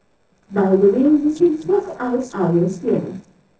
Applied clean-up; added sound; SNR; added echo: neural separator model SepFormer DNS4.